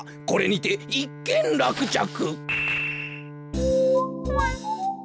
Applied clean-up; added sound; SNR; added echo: none; Bowed string instrument; 15 dB; none.